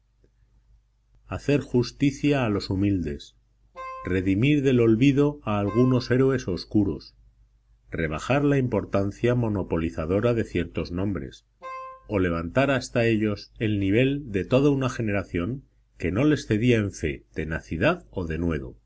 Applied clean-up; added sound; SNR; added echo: none; Wind instrument, woodwind instrument; 15 dB; none.